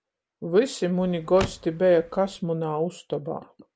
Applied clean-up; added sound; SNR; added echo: none; Car; 13 dB; none.